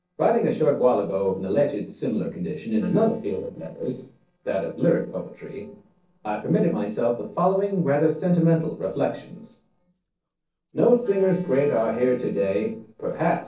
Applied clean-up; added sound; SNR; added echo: neural separator model SepFormer DNS4.